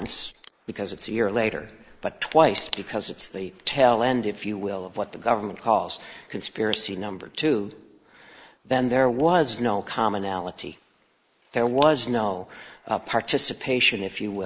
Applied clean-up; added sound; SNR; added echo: neural mask model Resemble Enhance denoiser.